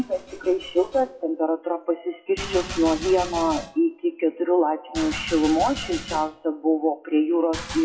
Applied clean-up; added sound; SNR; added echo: classical method WPE with log-MMSE.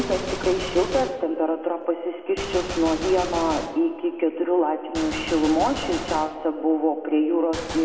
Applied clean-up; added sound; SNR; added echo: none; Gunshot, gunfire; 11 dB; reverberation time 2.0 s.